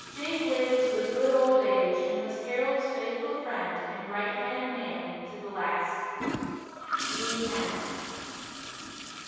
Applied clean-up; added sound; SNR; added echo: none; Toilet flush / Gurgling; 10 dB; reverberation time 2.2 s.